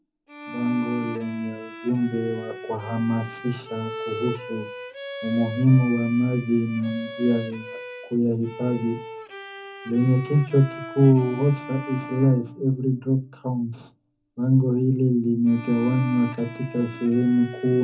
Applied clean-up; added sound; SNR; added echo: none; Bowed string instrument; 14 dB; reverberation time 0.3 s.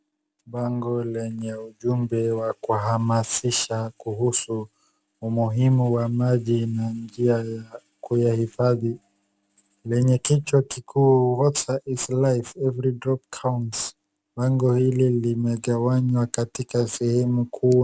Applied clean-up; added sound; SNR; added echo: none; none; none; none.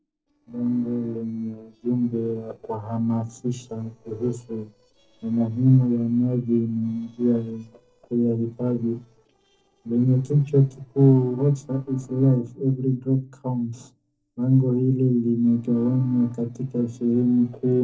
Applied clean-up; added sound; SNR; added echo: neural separator model SepFormer DNS4.